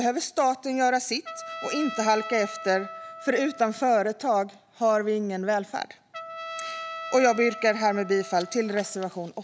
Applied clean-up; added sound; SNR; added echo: none; Trumpet; 14 dB; none.